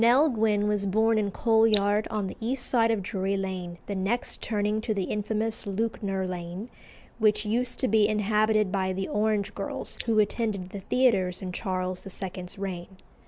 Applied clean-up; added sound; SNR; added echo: neural mask model Resemble Enhance denoiser.